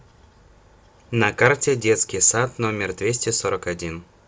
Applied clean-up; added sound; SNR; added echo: none; none; none; none.